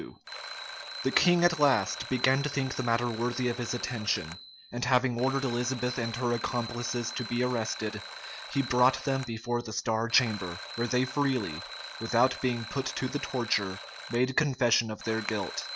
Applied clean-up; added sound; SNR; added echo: none; Alarm; 12 dB; none.